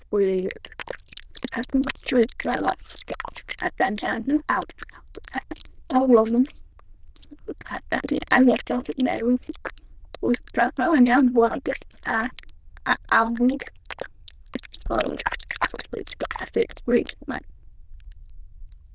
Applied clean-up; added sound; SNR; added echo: neural diffusion model UNIVERSE++.